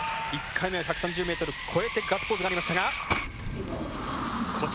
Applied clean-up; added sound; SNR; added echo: none; Telephone; 18 dB; none.